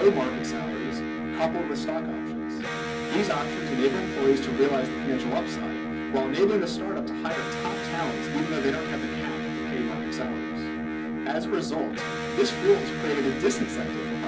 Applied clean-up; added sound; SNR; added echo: none; Electric guitar; 2 dB; reverberation time 0.3 s.